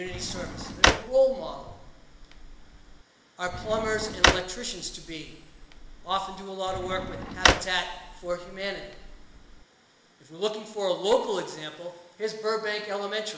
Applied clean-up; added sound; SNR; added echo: none; Drawer open or close; -1 dB; reverberation time 1.0 s.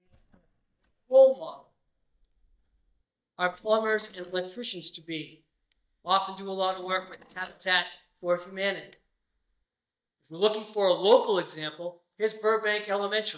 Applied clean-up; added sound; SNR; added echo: neural mask model DeepFilterNet 3.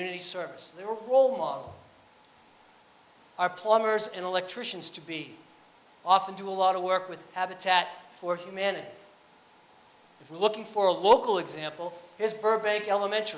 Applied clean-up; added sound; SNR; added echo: none; none; none; none.